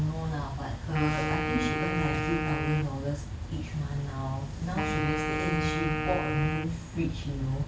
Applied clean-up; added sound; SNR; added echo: none; Wind instrument, woodwind instrument; 3 dB; none.